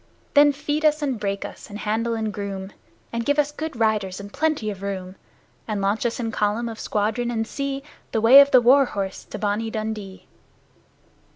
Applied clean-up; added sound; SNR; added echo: none; none; none; none.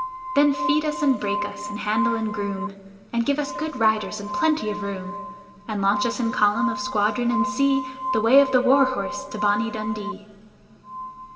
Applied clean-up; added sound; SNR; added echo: none; Glass; 7 dB; reverberation time 3.0 s.